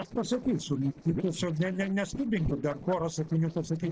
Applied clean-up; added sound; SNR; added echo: neural separator model SepFormer DNS4.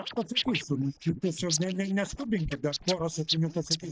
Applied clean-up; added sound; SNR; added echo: neural mask model DeepFilterNet 3.